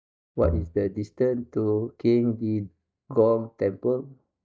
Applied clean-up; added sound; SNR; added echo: neural mask model DeepFilterNet 3.